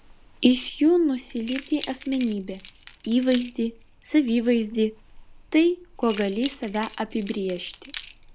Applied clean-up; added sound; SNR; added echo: none; Keys jangling; 18 dB; none.